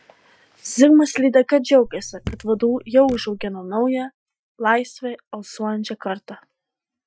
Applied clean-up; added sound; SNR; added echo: classical method Wiener filter.